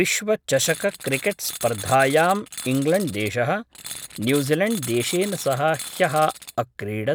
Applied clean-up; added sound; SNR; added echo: none; Tools; 13 dB; none.